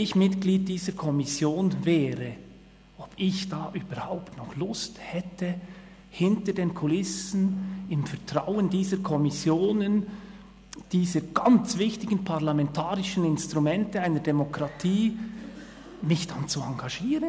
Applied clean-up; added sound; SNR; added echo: none; none; none; none.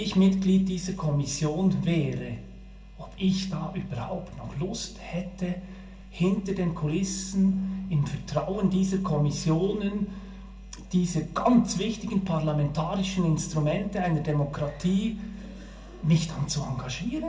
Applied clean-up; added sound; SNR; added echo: none; none; none; reverberation time 0.3 s.